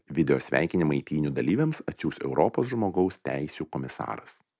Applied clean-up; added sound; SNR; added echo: none; none; none; none.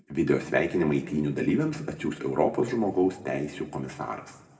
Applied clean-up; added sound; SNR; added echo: none; none; none; reverberation time 1.4 s.